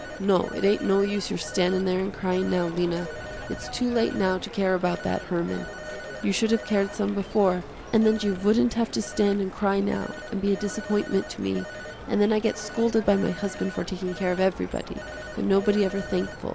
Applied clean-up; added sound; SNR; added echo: none; Telephone; 12 dB; none.